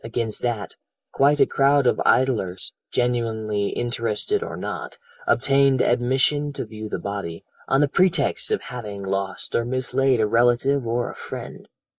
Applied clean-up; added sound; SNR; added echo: neural mask model Resemble Enhance denoiser.